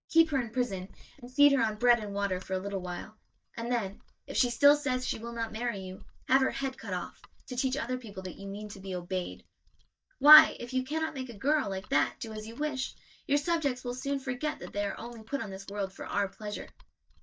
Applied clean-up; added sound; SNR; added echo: neural mask model DeepFilterNet 3.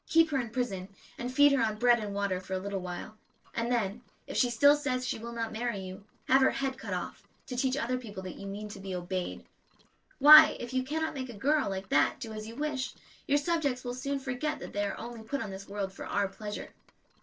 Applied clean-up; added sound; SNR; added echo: neural separator model SepFormer DNS4.